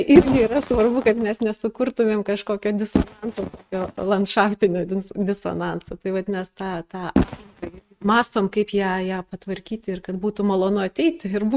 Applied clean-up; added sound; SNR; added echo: neural mask model RNNoise.